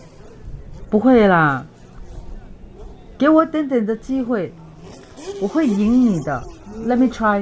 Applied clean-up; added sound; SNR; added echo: none; Race car, auto racing / Accelerating, revving, vroom; 17 dB; none.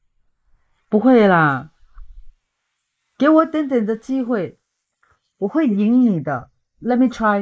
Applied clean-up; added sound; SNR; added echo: neural mask model Resemble Enhance denoiser.